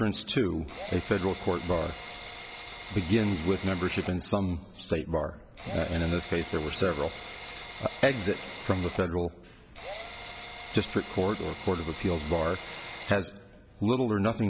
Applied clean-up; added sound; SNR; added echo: none; Drill; 10 dB; none.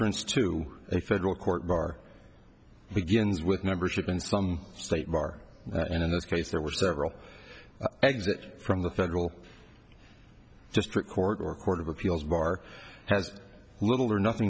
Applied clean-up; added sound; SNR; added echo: none; none; none; none.